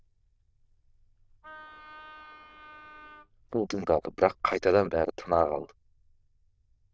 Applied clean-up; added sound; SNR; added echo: neural diffusion model UNIVERSE++.